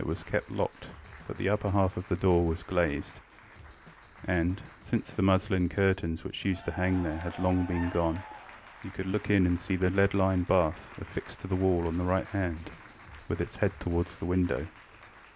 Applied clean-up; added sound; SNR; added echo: none; Applause / Cheering + Drum kit; 19 dB; none.